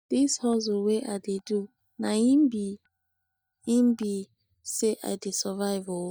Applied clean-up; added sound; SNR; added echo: neural mask model DeepFilterNet 3.